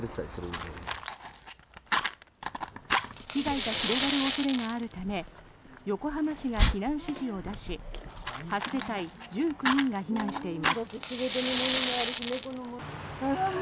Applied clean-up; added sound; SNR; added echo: none; Fire; 1 dB; none.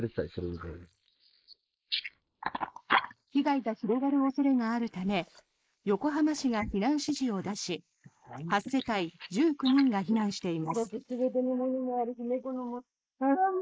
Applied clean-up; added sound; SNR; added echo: neural mask model Resemble Enhance denoiser.